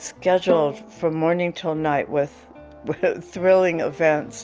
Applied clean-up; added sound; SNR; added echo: none; Bowed string instrument; 14 dB; none.